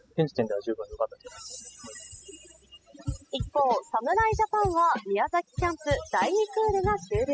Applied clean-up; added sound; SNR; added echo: classical method spectral subtraction.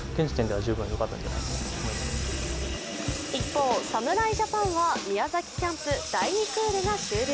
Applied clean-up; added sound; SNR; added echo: none; Engine + Sink (filling or washing); 8 dB; none.